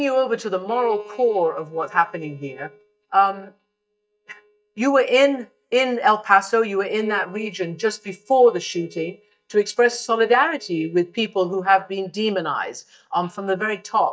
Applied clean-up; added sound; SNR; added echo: neural mask model DeepFilterNet 3.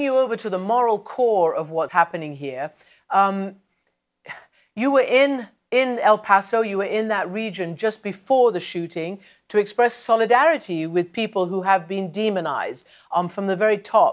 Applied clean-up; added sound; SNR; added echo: none; none; none; none.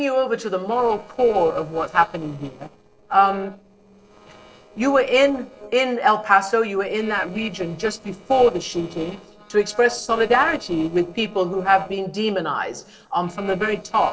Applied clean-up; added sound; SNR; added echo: neural separator model SepFormer DNS4.